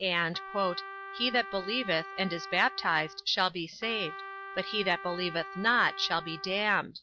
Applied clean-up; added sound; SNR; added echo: none; Trumpet; 12 dB; none.